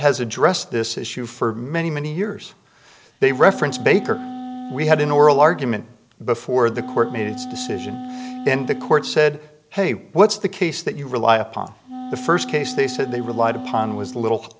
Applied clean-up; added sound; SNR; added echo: none; Wind instrument, woodwind instrument; 11 dB; none.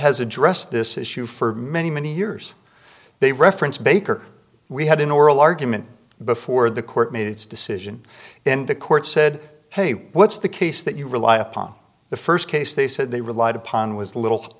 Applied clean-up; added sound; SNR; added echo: none; none; none; none.